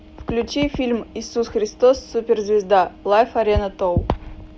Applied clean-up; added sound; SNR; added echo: none; none; none; none.